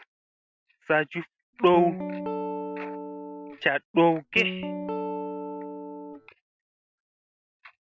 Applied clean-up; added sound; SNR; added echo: none; Guitar; 5 dB; none.